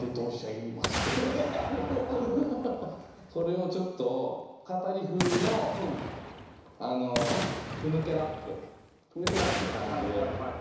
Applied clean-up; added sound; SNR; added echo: none; Boom; 4 dB; reverberation time 1.0 s.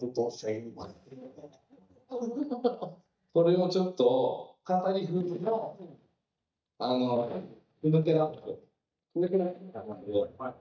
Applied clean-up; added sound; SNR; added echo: neural mask model DeepFilterNet 3.